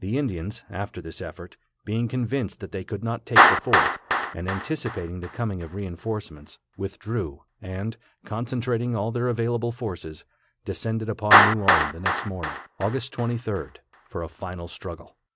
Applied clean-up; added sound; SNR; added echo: none; Clapping; -1 dB; none.